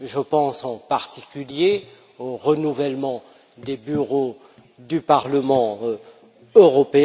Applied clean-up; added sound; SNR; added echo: none; none; none; none.